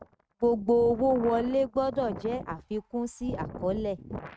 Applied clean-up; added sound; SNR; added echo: neural mask model RNNoise.